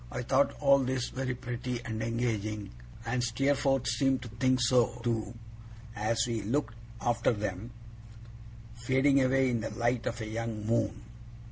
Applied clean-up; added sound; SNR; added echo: none; none; none; none.